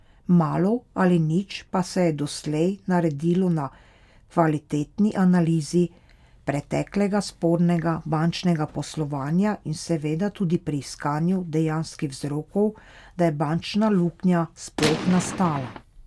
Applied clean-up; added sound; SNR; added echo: none; Gunshot, gunfire; 6 dB; none.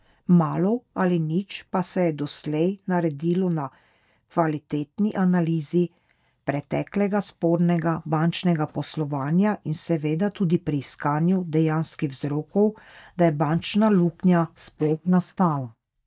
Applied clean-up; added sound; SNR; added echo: neural mask model DeepFilterNet 3.